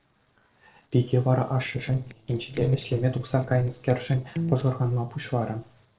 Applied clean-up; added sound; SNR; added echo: neural separator model SepFormer DNS4.